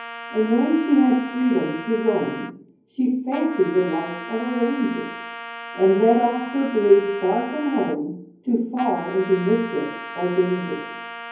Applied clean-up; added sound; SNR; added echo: none; Trumpet; 13 dB; reverberation time 0.9 s.